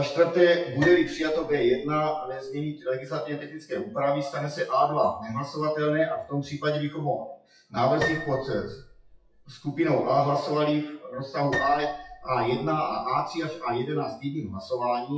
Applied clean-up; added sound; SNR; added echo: classical method WPE with log-MMSE.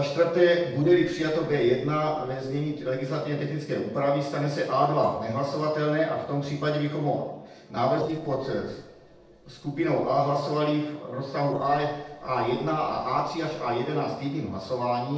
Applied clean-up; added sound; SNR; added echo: neural separator model SepFormer DNS4.